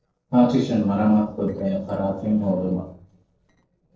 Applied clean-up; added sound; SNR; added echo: neural separator model SepFormer DNS4.